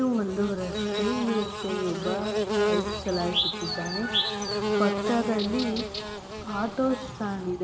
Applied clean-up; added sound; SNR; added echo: none; Buzz / Bird; 1 dB; none.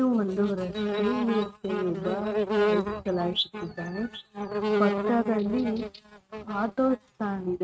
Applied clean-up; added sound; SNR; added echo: neural mask model RNNoise.